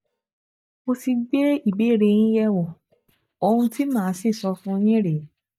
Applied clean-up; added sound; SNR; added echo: neural mask model DeepFilterNet 3.